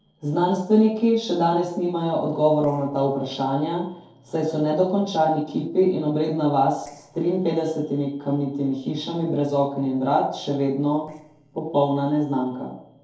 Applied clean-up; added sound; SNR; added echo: neural separator model SepFormer DNS4.